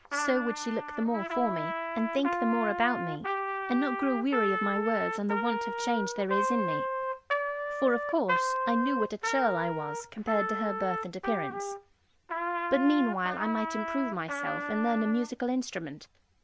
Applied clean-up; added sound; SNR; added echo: none; Trumpet; 2 dB; none.